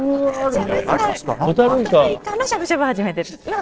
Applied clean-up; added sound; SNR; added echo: neural separator model SepFormer DNS4.